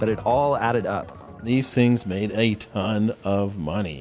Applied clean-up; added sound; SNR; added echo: none; none; none; none.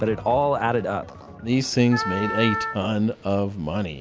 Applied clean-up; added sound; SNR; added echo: none; Wind instrument, woodwind instrument; 6 dB; none.